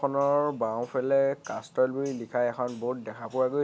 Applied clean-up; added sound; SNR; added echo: none; none; none; none.